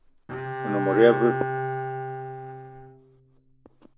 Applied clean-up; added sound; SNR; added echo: none; Bowed string instrument; 4 dB; none.